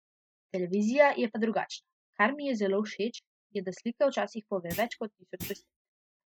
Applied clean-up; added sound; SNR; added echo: classical method Wiener filter.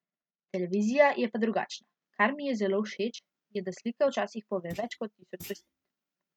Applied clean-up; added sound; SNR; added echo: neural mask model RNNoise.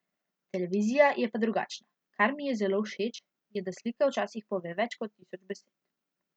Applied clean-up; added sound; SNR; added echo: none; none; none; none.